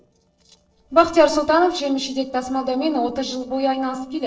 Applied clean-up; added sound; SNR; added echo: neural separator model SepFormer DNS4.